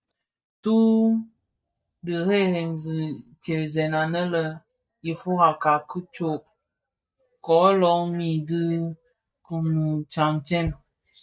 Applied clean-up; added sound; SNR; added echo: neural mask model DeepFilterNet 3.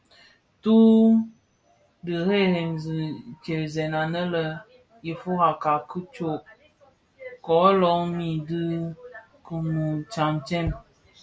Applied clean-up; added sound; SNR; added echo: none; none; none; none.